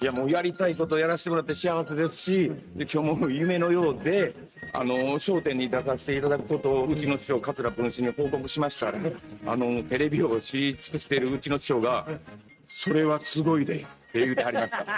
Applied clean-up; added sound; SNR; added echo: neural mask model RNNoise.